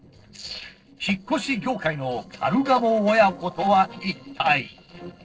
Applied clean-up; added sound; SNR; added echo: neural separator model SepFormer DNS4.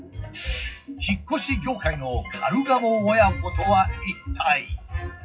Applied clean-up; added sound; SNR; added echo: classical method WPE with log-MMSE.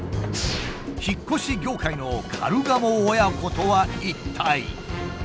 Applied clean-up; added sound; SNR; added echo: none; none; none; none.